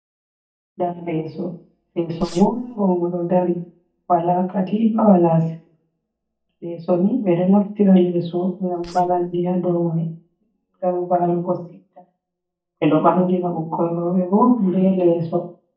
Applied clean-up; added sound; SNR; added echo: neural mask model DeepFilterNet 3.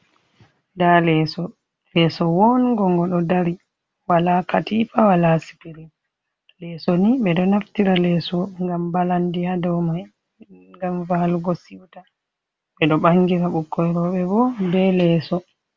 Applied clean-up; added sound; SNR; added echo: none; none; none; none.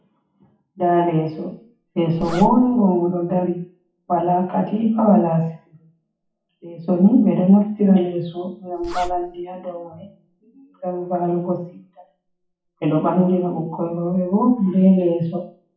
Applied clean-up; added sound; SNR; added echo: classical method WPE with log-MMSE.